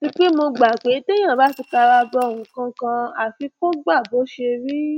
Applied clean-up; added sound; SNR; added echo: neural mask model RNNoise.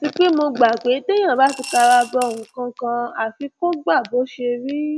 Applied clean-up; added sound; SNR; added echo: none; Coin (dropping) / Glass; 11 dB; none.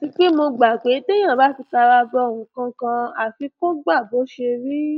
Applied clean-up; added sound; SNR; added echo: neural mask model DeepFilterNet 3.